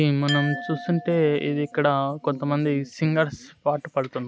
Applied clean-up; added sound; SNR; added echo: none; Glass; 15 dB; none.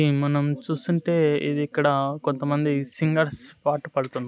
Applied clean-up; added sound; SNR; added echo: none; none; none; none.